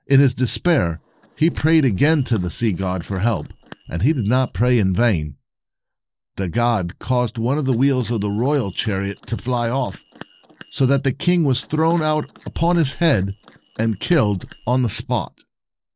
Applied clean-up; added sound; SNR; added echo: neural separator model SepFormer DNS4.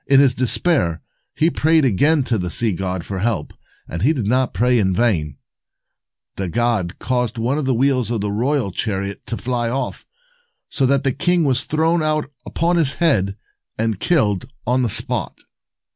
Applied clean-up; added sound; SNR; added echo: none; none; none; none.